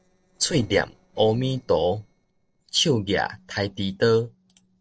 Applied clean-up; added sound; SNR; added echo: neural separator model SepFormer DNS4.